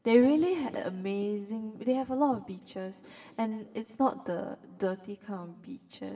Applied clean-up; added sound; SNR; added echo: none; none; none; reverberation time 2.7 s.